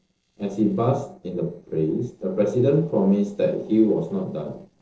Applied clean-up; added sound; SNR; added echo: neural separator model SepFormer DNS4.